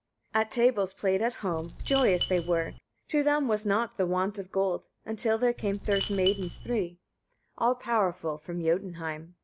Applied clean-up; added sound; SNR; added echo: none; Coin (dropping); 8 dB; none.